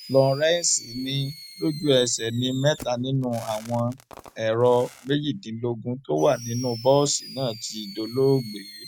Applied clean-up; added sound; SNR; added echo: none; Fireworks; 19 dB; none.